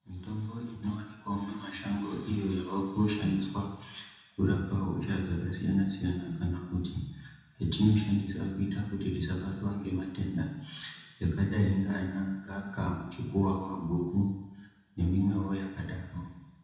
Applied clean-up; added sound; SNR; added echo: none; none; none; reverberation time 1.0 s.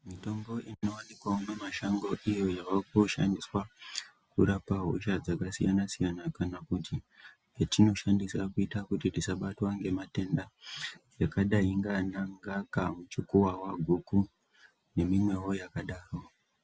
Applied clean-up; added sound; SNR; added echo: none; none; none; none.